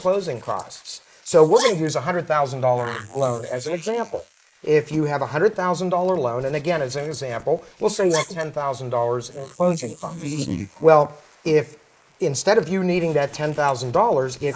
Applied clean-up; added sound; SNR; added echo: neural mask model Resemble Enhance denoiser.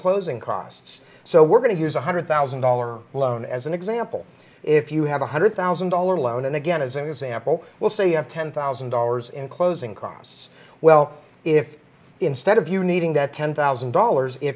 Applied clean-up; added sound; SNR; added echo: none; none; none; none.